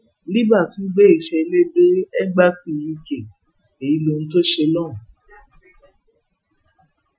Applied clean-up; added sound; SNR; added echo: classical method Wiener filter.